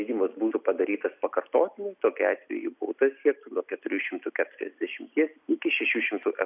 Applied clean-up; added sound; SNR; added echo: none; none; none; none.